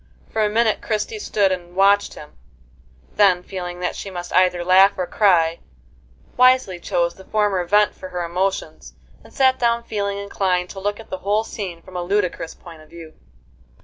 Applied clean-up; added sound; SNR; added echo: none; none; none; none.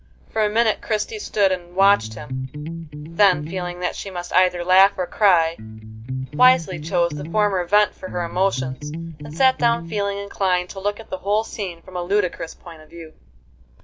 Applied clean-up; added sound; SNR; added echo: none; Electric guitar; 7 dB; none.